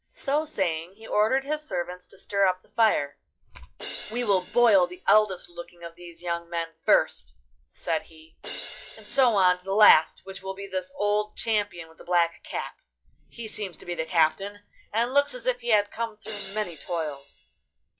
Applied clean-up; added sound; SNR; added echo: classical method log-MMSE.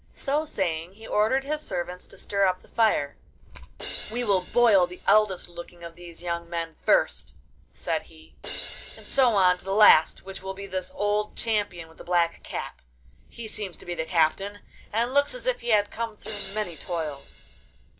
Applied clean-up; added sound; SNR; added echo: none; Crash cymbal; 17 dB; none.